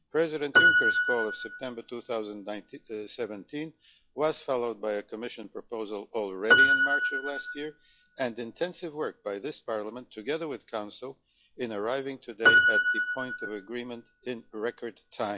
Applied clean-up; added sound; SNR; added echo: classical method log-MMSE.